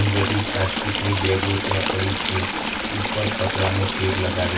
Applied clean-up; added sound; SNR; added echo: none; Stream / Trickle, dribble; -1 dB; reverberation time 0.1 s.